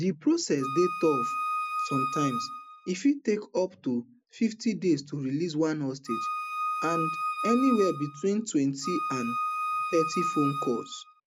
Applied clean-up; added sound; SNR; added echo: none; Wind instrument, woodwind instrument; 3 dB; none.